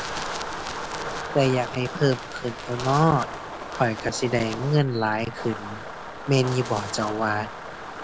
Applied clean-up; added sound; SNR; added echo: none; Wind; 8 dB; none.